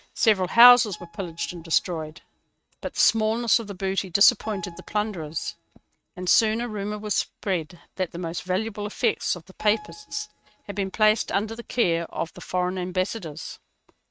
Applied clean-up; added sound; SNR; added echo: neural mask model RNNoise.